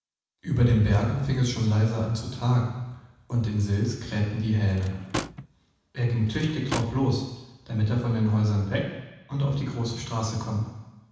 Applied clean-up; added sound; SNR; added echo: none; Drawer open or close / Wood; 11 dB; reverberation time 1.1 s.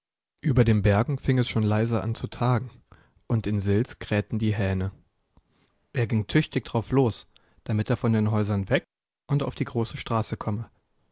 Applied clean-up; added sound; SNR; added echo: none; none; none; none.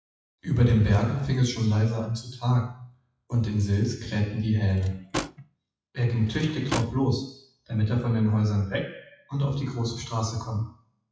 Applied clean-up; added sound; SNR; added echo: classical method WPE with log-MMSE.